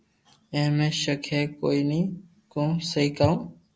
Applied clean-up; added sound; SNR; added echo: none; none; none; none.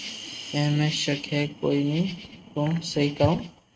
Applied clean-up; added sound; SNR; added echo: neural mask model RNNoise.